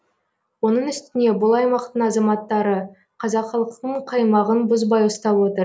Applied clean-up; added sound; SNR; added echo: none; none; none; none.